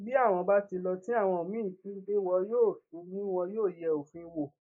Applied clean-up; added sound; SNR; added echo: neural mask model Resemble Enhance denoiser.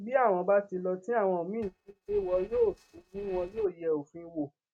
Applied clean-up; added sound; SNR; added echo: neural mask model RNNoise.